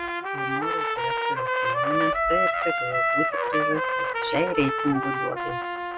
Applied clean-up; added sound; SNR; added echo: none; Trumpet; -5 dB; none.